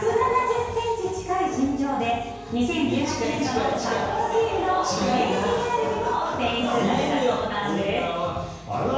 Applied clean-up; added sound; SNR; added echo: none; none; none; reverberation time 1.0 s.